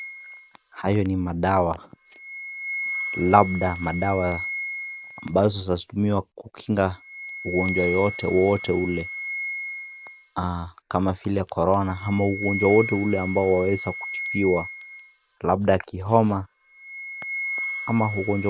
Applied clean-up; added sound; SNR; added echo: none; Wind instrument, woodwind instrument; 10 dB; none.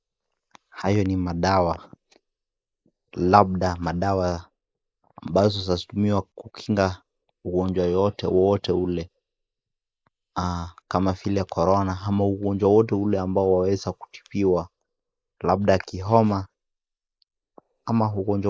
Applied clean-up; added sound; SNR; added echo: neural mask model Resemble Enhance denoiser.